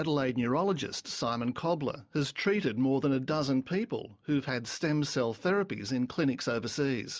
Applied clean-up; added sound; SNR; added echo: none; none; none; none.